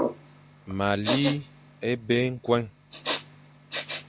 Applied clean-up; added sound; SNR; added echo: none; Respiratory sounds; 5 dB; none.